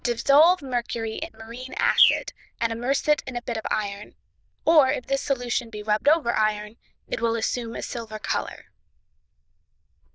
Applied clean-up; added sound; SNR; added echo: neural diffusion model UNIVERSE++.